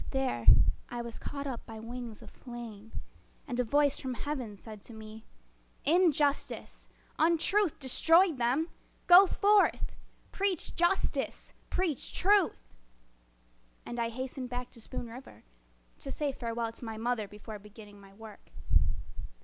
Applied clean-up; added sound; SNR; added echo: none; none; none; none.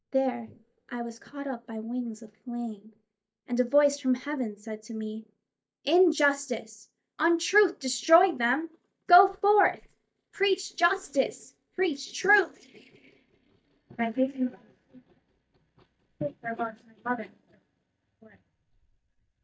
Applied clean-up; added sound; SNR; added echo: neural mask model DeepFilterNet 3.